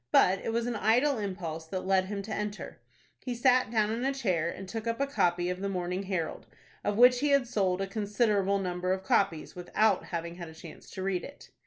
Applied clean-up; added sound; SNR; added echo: none; none; none; none.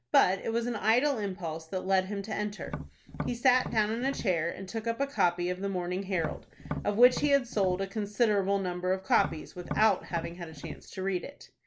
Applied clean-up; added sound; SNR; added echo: none; Tap; 10 dB; none.